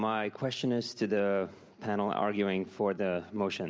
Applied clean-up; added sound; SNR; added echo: none; none; none; none.